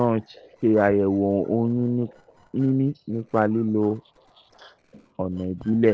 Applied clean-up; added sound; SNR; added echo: neural separator model SepFormer DNS4.